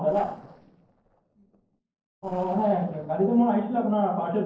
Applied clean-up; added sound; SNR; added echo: neural separator model SepFormer DNS4.